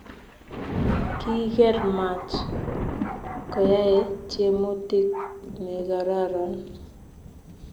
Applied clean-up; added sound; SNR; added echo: none; Thunder; 6 dB; none.